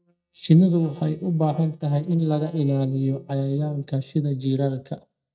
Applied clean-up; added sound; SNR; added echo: neural mask model DeepFilterNet 3.